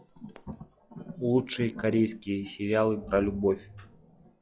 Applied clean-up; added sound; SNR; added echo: classical method log-MMSE.